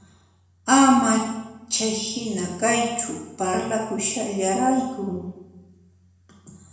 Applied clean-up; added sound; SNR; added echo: none; none; none; reverberation time 1.0 s.